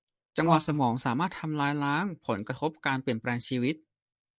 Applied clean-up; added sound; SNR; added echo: neural mask model DeepFilterNet 3.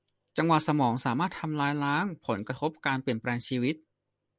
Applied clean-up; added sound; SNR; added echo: none; none; none; none.